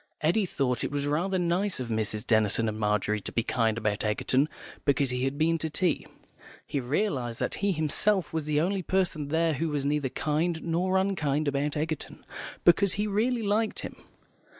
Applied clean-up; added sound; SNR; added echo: none; none; none; none.